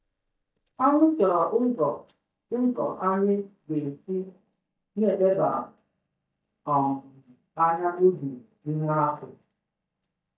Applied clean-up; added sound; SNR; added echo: neural mask model DeepFilterNet 3.